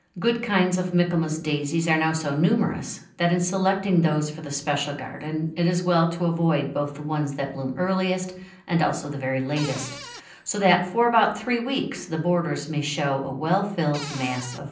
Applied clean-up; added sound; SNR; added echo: none; Cupboard open or close; 12 dB; reverberation time 0.6 s.